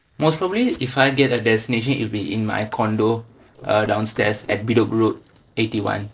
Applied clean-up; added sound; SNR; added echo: neural separator model SepFormer DNS4.